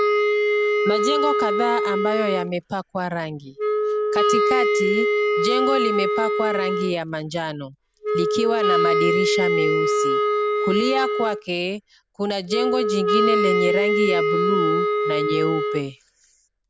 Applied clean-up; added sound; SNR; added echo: none; Wind instrument, woodwind instrument; -5 dB; none.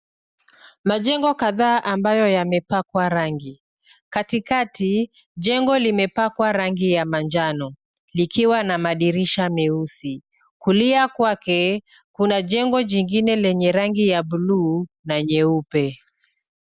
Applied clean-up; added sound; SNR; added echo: none; none; none; none.